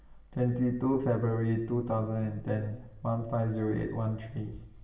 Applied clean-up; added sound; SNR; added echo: none; Bass guitar; 18 dB; reverberation time 0.8 s.